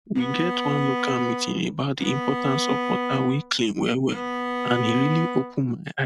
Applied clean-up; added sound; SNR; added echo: none; Bowed string instrument; 3 dB; none.